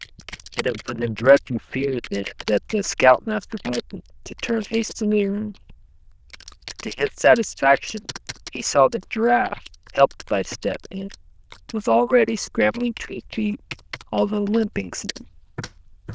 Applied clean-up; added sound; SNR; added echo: neural diffusion model UNIVERSE++.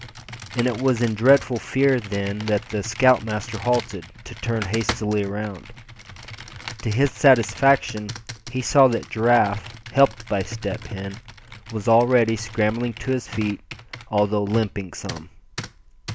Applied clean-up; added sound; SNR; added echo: none; Computer keyboard; 14 dB; none.